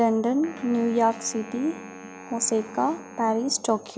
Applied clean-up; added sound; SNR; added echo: none; Wind instrument, woodwind instrument; 18 dB; none.